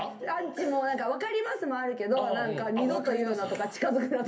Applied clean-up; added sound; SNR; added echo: none; none; none; reverberation time 0.3 s.